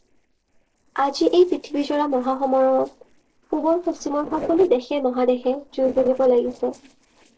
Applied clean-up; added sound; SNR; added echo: neural separator model SepFormer DNS4.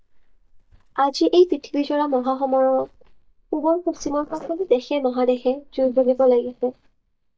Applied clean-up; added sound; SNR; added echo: neural mask model DeepFilterNet 3.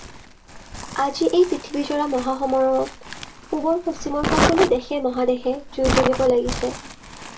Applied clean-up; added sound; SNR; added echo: none; Crumpling, crinkling; 6 dB; reverberation time 0.2 s.